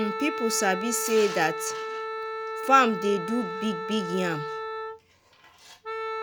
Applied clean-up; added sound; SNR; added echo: none; Wind instrument, woodwind instrument; 5 dB; none.